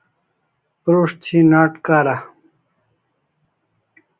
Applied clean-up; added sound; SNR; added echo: none; none; none; none.